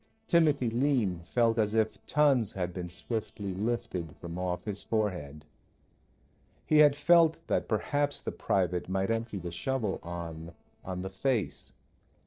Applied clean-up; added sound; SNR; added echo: neural separator model SepFormer DNS4.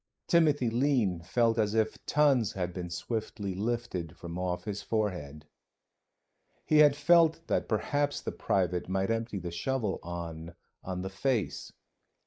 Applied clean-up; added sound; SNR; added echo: neural mask model Resemble Enhance denoiser.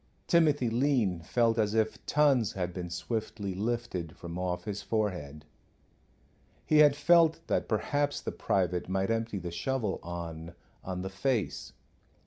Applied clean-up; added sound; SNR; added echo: none; none; none; none.